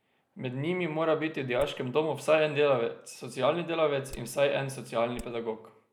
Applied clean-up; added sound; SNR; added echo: neural mask model Resemble Enhance denoiser.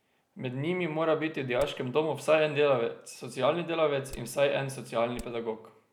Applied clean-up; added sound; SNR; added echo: none; Hammer; 17 dB; none.